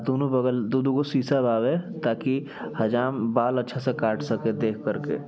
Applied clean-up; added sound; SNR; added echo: none; none; none; none.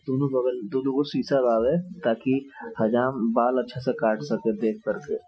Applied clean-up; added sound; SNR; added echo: classical method Wiener filter.